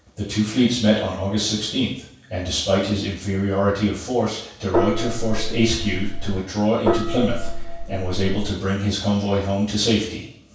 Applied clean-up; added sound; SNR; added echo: none; Gong; 0 dB; reverberation time 0.7 s.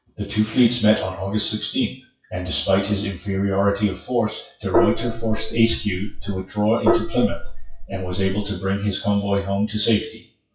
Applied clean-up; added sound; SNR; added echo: classical method WPE with log-MMSE.